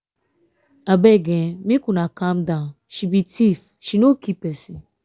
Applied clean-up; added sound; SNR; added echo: none; none; none; none.